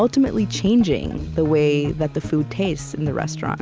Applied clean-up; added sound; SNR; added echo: none; none; none; none.